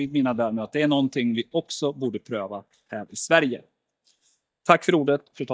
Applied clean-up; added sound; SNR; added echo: neural mask model DeepFilterNet 3.